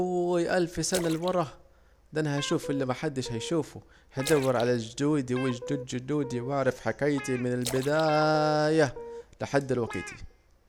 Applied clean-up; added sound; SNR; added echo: none; Guitar + Splash, splatter; 14 dB; none.